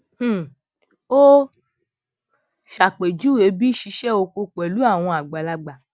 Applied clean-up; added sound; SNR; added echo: none; none; none; none.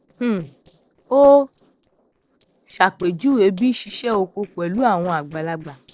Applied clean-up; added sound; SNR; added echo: neural separator model SepFormer DNS4.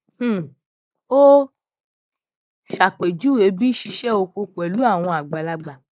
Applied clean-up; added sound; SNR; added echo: neural mask model Resemble Enhance denoiser.